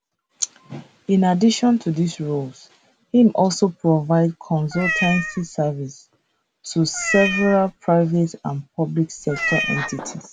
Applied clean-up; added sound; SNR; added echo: none; Meow; 5 dB; none.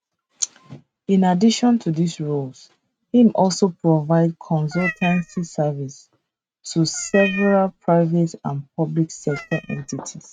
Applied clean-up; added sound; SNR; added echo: neural mask model RNNoise.